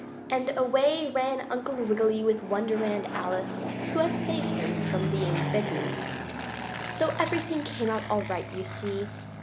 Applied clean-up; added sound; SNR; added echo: none; Fixed-wing aircraft, airplane; 4 dB; none.